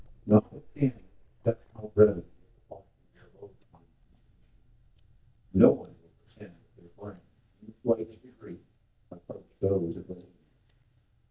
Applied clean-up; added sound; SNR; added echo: neural mask model DeepFilterNet 3.